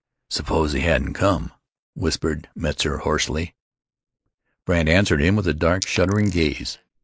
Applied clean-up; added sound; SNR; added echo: neural mask model Resemble Enhance denoiser.